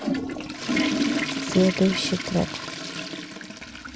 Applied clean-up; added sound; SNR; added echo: none; Toilet flush / Water; 1 dB; none.